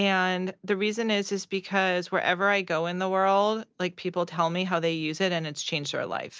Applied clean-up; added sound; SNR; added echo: none; none; none; none.